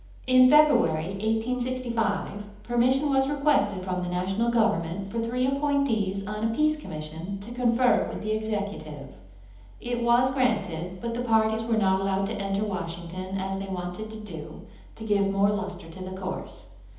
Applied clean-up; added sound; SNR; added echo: none; Mechanical fan; 19 dB; reverberation time 1.3 s.